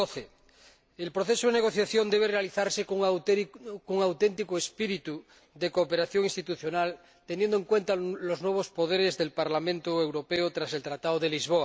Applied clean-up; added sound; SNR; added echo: none; none; none; none.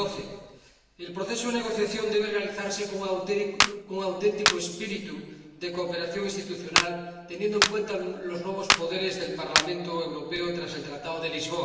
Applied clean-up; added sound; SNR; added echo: none; Clapping; -2 dB; reverberation time 1.2 s.